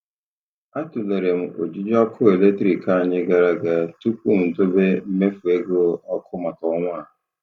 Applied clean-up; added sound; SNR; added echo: none; none; none; none.